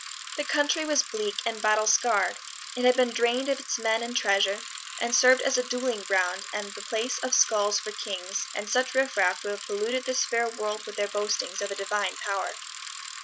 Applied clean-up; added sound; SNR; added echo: none; Bicycle; 11 dB; none.